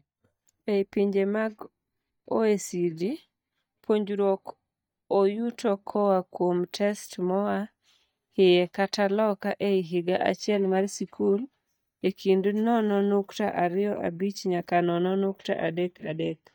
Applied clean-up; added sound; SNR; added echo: neural mask model DeepFilterNet 3.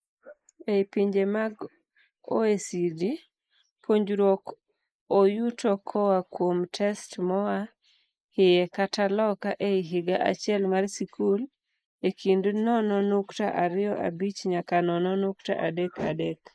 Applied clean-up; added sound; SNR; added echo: neural mask model Resemble Enhance denoiser.